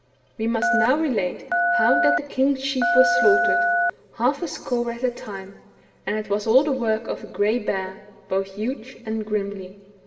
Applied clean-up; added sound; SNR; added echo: none; Telephone; -2 dB; reverberation time 1.6 s.